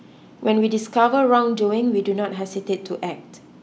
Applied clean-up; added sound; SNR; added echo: none; none; none; none.